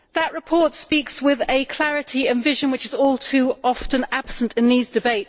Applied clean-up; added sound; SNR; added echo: neural separator model SepFormer DNS4.